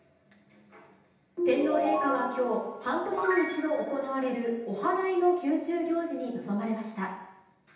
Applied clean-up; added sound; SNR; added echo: none; none; none; reverberation time 0.9 s.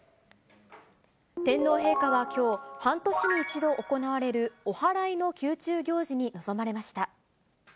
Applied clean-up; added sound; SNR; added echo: none; none; none; none.